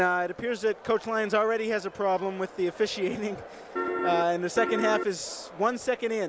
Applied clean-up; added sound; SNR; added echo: none; Piano; 1 dB; none.